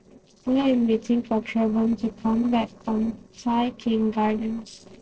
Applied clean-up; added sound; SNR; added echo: neural separator model SepFormer DNS4.